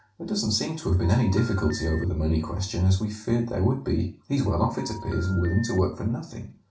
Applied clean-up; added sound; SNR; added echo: none; Telephone; 16 dB; reverberation time 0.3 s.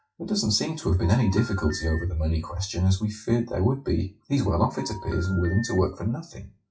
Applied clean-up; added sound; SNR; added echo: classical method WPE with log-MMSE.